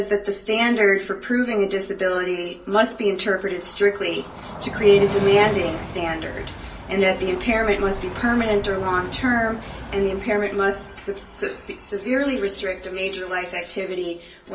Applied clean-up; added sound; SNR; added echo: none; Train; 14 dB; reverberation time 0.3 s.